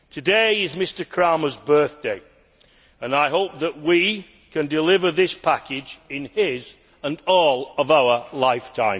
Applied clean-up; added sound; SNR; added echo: none; none; none; none.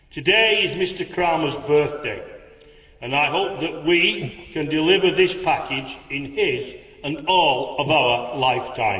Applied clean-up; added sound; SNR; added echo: none; Breathing; 12 dB; reverberation time 1.9 s.